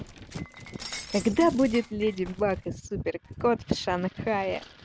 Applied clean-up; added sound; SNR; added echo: none; Shatter; 16 dB; none.